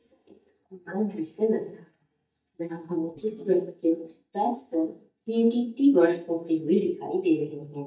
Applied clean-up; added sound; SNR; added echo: neural mask model DeepFilterNet 3.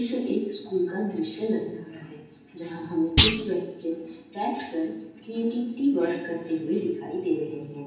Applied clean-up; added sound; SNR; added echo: none; Thump, thud; -4 dB; reverberation time 0.9 s.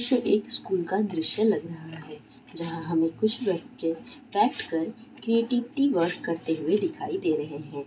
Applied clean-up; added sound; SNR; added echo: none; none; none; none.